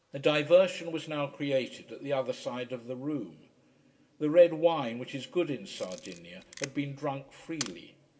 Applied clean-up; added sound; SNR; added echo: none; Camera; 15 dB; reverberation time 1.8 s.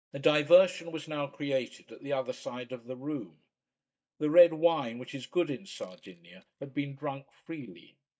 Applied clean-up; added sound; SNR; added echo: neural mask model DeepFilterNet 3.